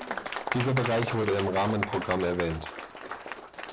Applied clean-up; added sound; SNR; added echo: none; Applause; 6 dB; none.